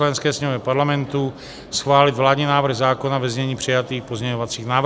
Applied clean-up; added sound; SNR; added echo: none; none; none; none.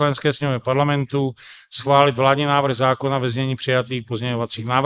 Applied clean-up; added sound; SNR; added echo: neural mask model Resemble Enhance denoiser.